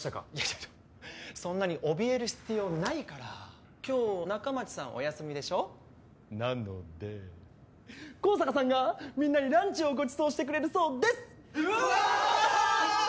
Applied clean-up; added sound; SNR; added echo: none; none; none; none.